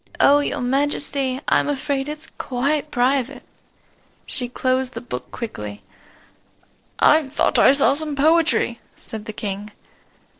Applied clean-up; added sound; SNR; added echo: neural separator model SepFormer DNS4.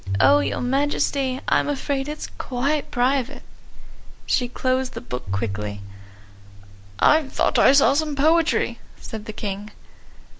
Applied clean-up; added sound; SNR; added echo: none; Bowed string instrument; 10 dB; none.